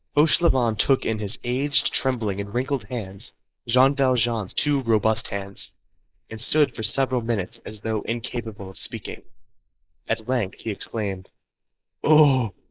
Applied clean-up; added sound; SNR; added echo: neural mask model Resemble Enhance denoiser.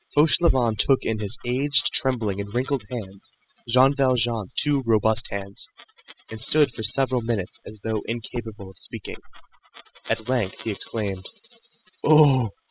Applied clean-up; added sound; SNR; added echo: classical method spectral subtraction.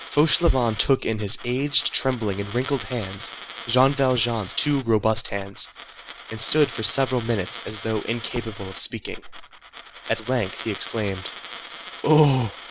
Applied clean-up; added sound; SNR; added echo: none; Coin (dropping); 14 dB; none.